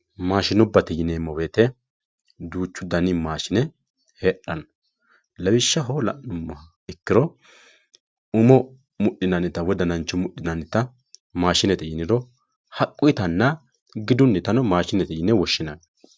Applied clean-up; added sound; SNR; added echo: none; none; none; none.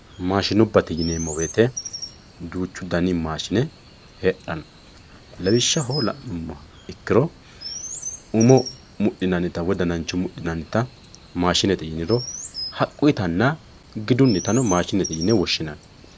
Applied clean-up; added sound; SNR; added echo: none; Chirp, tweet; 15 dB; none.